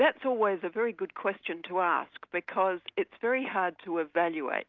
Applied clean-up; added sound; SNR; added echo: none; none; none; none.